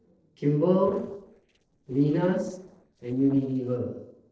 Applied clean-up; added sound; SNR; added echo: neural separator model SepFormer DNS4.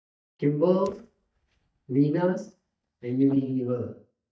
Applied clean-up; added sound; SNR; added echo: neural mask model DeepFilterNet 3.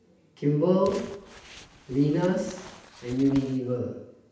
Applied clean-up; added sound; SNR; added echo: none; Crumpling, crinkling; 19 dB; reverberation time 0.9 s.